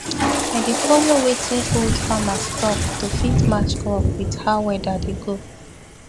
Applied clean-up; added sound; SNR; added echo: none; Toilet flush / Water + Thunder; 0 dB; none.